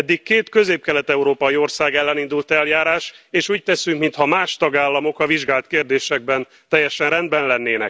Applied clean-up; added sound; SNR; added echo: none; none; none; none.